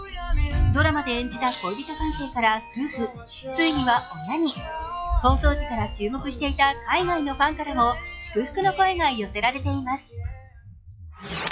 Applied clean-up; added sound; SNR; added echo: classical method log-MMSE.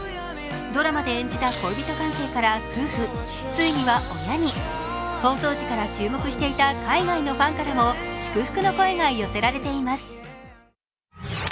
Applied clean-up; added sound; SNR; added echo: none; none; none; none.